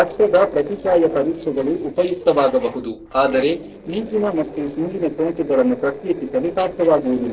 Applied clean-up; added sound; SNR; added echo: neural separator model SepFormer DNS4.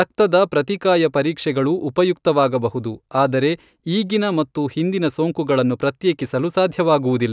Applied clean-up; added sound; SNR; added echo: none; none; none; none.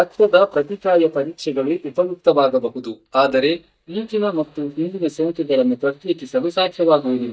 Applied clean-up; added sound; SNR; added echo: neural mask model DeepFilterNet 3.